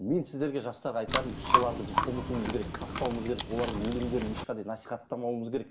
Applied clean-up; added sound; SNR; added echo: none; Chewing, mastication; -3 dB; reverberation time 0.5 s.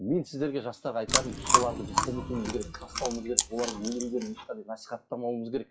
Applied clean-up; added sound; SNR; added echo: classical method WPE with log-MMSE.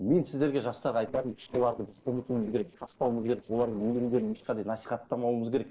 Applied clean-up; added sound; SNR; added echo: neural separator model SepFormer DNS4.